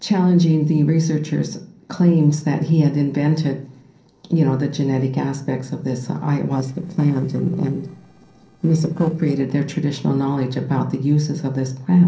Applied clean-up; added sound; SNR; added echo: neural separator model SepFormer DNS4.